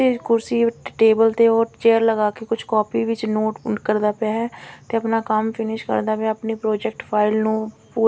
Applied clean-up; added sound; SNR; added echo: none; none; none; none.